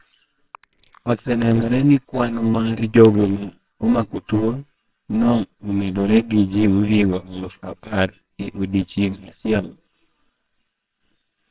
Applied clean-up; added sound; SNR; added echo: neural separator model SepFormer WHAMR!.